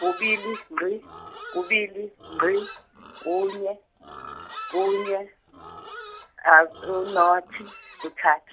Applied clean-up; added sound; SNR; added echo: none; Livestock, farm animals, working animals; 16 dB; none.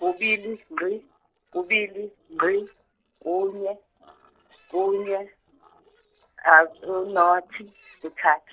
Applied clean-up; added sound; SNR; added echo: neural separator model SepFormer DNS4.